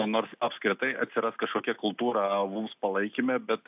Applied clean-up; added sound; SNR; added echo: none; none; none; none.